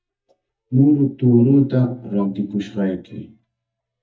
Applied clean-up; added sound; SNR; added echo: neural mask model DeepFilterNet 3.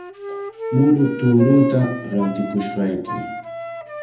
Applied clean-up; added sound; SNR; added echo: none; Wind instrument, woodwind instrument; 10 dB; reverberation time 0.7 s.